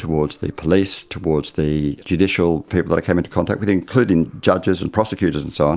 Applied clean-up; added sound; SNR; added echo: none; none; none; none.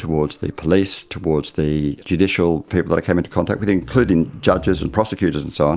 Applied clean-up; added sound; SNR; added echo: none; Growling; 15 dB; none.